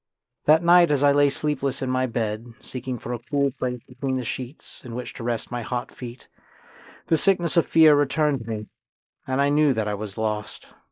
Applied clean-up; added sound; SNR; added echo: neural mask model Resemble Enhance denoiser.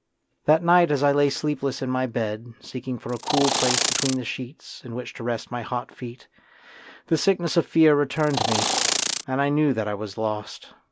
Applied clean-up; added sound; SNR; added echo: none; Insect; 0 dB; none.